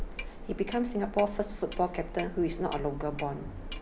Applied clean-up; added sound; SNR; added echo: none; Clock; 7 dB; none.